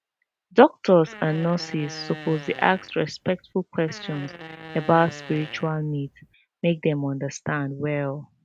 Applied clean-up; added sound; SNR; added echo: none; Fart; 16 dB; none.